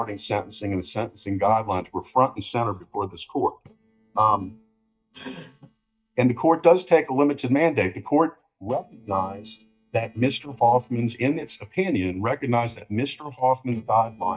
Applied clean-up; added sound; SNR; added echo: neural mask model DeepFilterNet 3.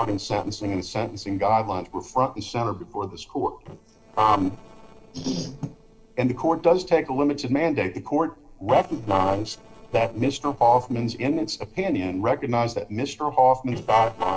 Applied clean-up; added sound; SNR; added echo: neural separator model SepFormer DNS4.